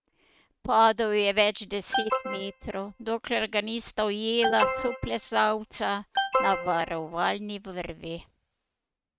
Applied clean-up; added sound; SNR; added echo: neural mask model RNNoise.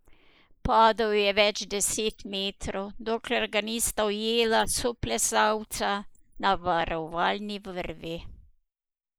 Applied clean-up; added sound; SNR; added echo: neural mask model Resemble Enhance denoiser.